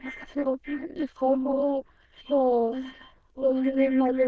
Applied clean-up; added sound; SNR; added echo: neural diffusion model UNIVERSE++.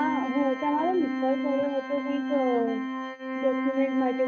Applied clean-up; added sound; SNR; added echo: neural mask model RNNoise.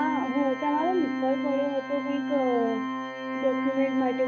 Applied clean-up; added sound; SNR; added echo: none; Organ; 2 dB; none.